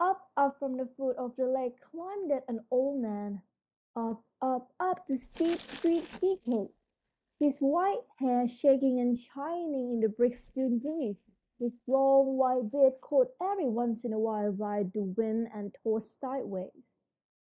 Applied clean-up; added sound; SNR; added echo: neural mask model DeepFilterNet 3.